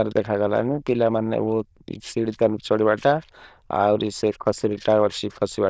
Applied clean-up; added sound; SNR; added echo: neural diffusion model UNIVERSE++.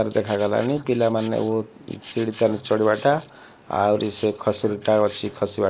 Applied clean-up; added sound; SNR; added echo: neural mask model Resemble Enhance denoiser.